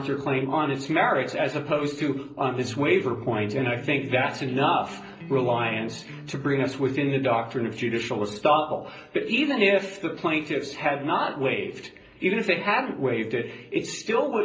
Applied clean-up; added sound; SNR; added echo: neural separator model SepFormer DNS4.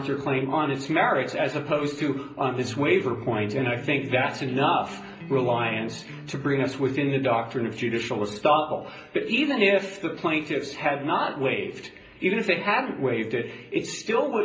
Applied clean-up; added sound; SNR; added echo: none; Electric guitar; 14 dB; reverberation time 0.5 s.